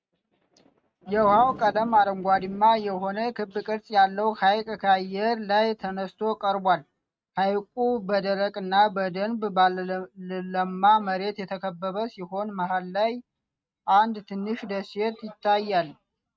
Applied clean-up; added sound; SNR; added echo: neural mask model RNNoise.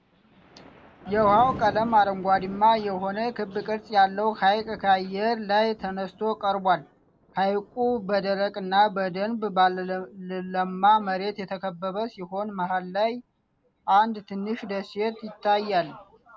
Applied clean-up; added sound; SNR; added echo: none; Thunder; 20 dB; none.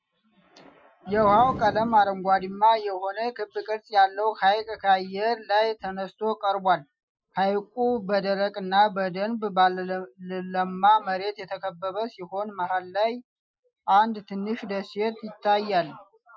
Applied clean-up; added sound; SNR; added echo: classical method Wiener filter.